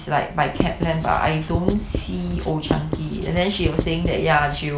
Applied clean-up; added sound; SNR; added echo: none; Writing; 5 dB; none.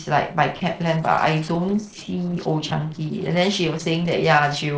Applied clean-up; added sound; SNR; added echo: neural separator model SepFormer DNS4.